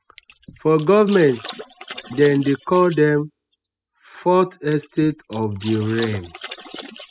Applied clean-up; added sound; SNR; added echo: classical method spectral subtraction.